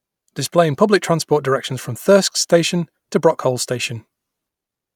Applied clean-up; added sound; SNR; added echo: none; none; none; none.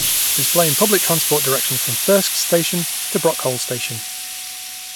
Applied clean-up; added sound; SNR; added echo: none; Explosion; 0 dB; none.